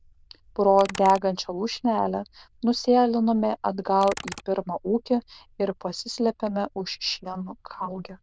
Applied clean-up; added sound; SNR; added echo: neural diffusion model UNIVERSE++.